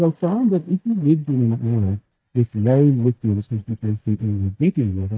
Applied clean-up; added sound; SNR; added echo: neural mask model DeepFilterNet 3.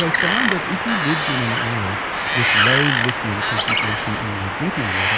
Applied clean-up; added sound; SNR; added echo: none; Wind; -5 dB; none.